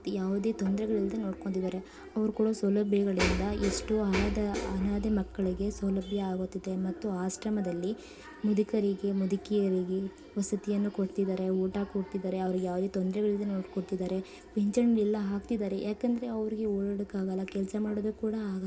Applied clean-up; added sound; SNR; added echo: none; none; none; reverberation time 0.3 s.